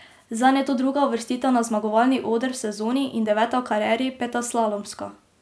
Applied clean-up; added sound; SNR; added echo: none; none; none; none.